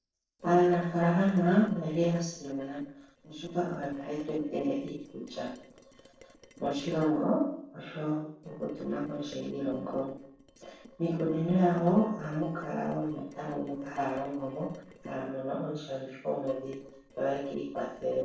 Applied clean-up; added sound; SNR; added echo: neural separator model SepFormer DNS4.